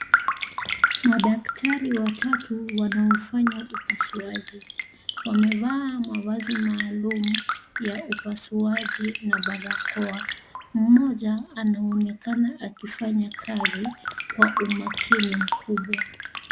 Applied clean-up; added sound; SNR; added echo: none; Raindrop; 3 dB; none.